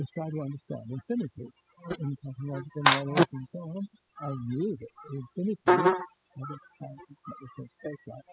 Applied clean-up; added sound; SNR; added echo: classical method spectral subtraction.